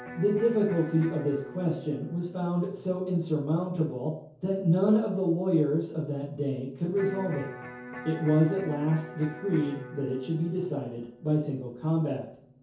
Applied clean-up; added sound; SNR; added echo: none; Electric guitar; 17 dB; reverberation time 0.6 s.